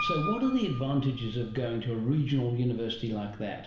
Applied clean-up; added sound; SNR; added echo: none; Piano; 11 dB; reverberation time 0.8 s.